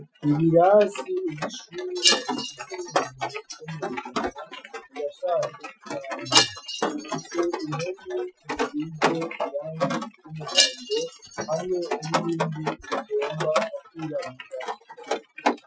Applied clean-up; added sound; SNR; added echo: classical method Wiener filter.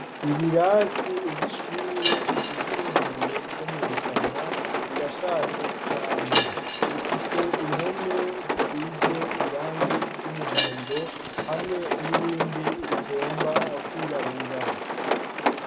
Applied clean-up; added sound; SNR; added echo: none; Wind chime + Rain; -3 dB; none.